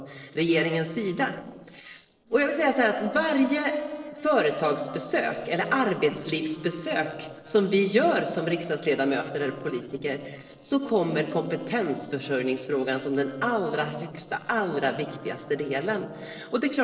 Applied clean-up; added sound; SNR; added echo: neural separator model SepFormer DNS4.